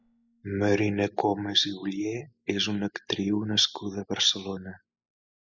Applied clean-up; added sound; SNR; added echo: classical method spectral subtraction.